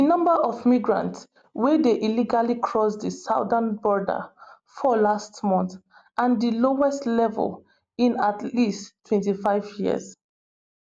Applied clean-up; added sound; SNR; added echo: none; none; none; none.